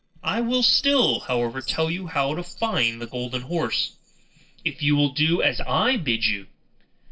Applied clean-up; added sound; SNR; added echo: neural separator model SepFormer DNS4.